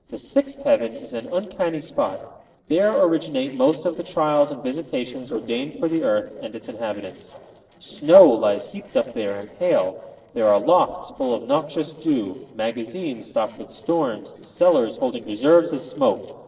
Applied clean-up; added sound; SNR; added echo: neural separator model SepFormer DNS4.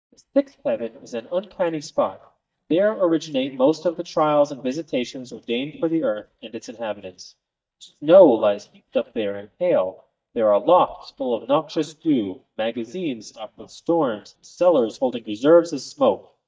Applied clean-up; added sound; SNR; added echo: neural mask model DeepFilterNet 3.